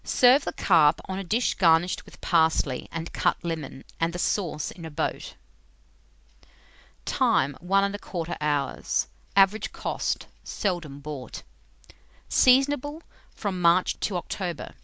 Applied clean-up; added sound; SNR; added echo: none; none; none; none.